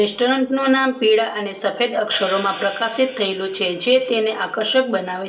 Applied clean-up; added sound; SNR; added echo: none; Hi-hat; 13 dB; reverberation time 0.2 s.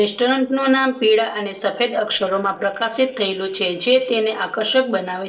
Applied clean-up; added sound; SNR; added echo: neural separator model SepFormer DNS4.